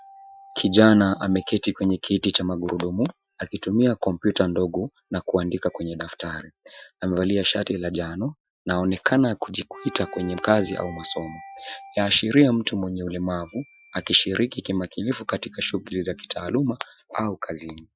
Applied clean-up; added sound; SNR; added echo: classical method Wiener filter.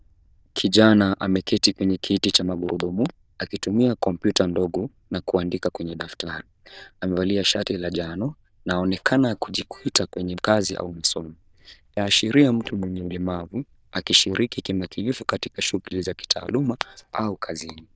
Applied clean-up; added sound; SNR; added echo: neural diffusion model UNIVERSE++.